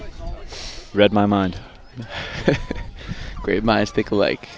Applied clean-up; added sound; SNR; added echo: none; none; none; none.